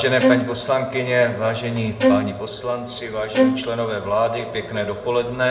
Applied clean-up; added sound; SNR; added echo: none; Bowed string instrument; 1 dB; reverberation time 0.8 s.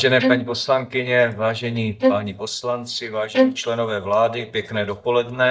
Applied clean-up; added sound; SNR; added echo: neural mask model DeepFilterNet 3.